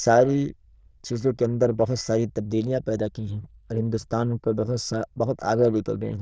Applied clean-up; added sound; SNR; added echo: neural diffusion model UNIVERSE++.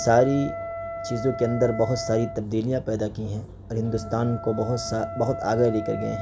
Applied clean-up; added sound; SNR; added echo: none; Wind instrument, woodwind instrument; 10 dB; none.